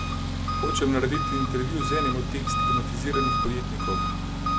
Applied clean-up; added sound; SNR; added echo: none; Engine; -3 dB; none.